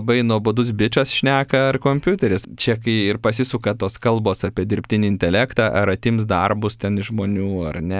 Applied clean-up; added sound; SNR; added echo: none; none; none; none.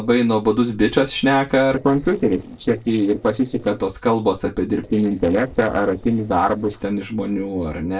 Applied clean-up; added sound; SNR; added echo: neural separator model SepFormer DNS4.